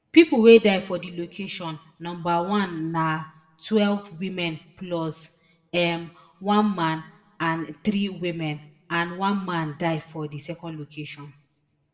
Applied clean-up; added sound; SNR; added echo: none; none; none; reverberation time 0.6 s.